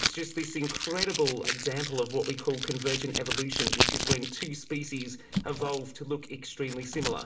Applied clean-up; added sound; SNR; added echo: none; Packing tape, duct tape; 0 dB; reverberation time 0.5 s.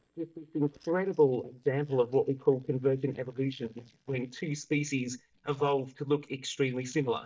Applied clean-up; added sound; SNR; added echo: neural mask model DeepFilterNet 3.